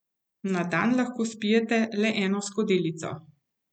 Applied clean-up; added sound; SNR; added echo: none; none; none; none.